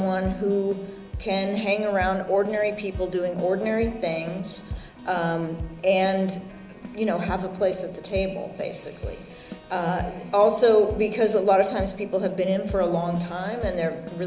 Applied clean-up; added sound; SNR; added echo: none; Keyboard (musical); 14 dB; none.